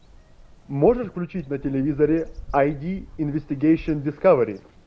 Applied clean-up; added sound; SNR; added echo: none; Bird vocalization, bird call, bird song; 18 dB; none.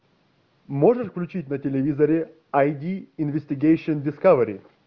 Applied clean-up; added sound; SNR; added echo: none; none; none; none.